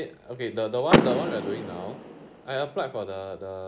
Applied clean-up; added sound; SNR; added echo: none; Door / Car; -2 dB; none.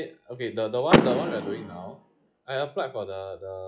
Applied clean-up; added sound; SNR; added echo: classical method log-MMSE.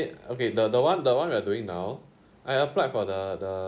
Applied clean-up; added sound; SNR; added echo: none; none; none; none.